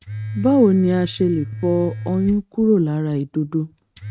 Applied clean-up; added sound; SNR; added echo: neural mask model RNNoise.